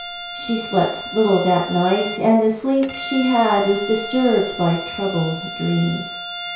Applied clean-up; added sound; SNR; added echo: none; Bowed string instrument; 10 dB; reverberation time 0.6 s.